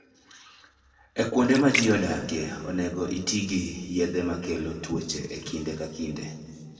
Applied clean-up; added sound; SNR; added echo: neural separator model SepFormer DNS4.